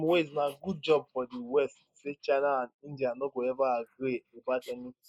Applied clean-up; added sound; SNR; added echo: neural mask model Resemble Enhance denoiser.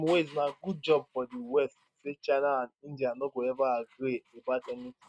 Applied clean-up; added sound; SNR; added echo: neural mask model RNNoise.